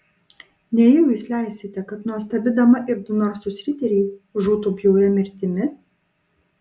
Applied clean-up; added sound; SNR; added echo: none; none; none; none.